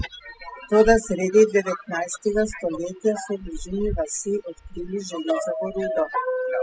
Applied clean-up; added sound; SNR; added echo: classical method spectral subtraction.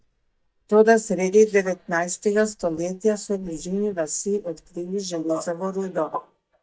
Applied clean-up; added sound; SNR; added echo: neural mask model DeepFilterNet 3.